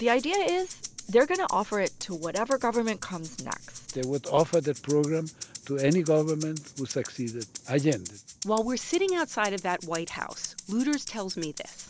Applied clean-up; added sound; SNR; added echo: none; Rattle (instrument); 15 dB; none.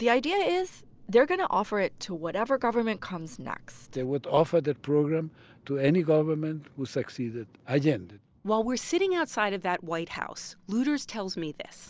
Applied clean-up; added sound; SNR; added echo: none; none; none; none.